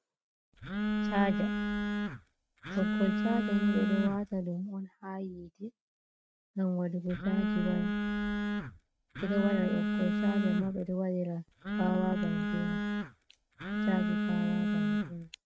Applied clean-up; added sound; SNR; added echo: neural mask model RNNoise.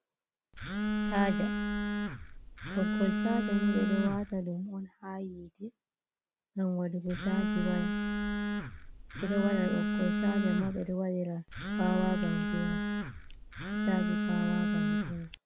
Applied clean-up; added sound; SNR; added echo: none; Telephone; -3 dB; none.